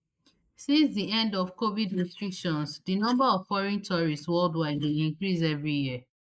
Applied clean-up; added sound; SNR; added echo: neural mask model Resemble Enhance denoiser.